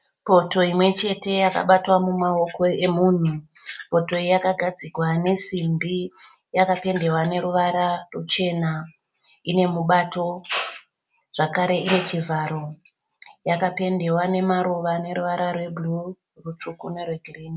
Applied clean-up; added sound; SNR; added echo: none; none; none; none.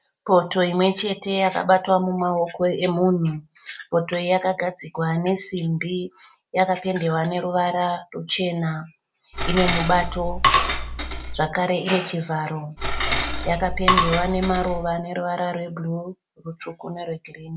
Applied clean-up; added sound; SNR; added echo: none; Cutlery, silverware / Dishes, pots, and pans; 0 dB; none.